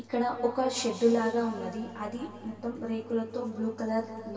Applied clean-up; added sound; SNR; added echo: none; none; none; reverberation time 2.6 s.